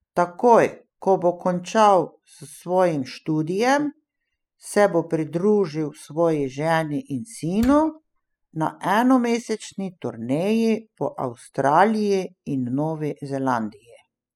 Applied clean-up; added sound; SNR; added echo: classical method spectral subtraction.